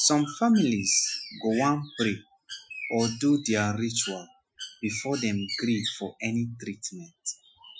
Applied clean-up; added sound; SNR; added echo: classical method Wiener filter.